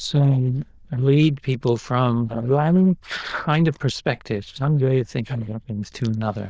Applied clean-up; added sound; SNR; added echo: neural diffusion model UNIVERSE++.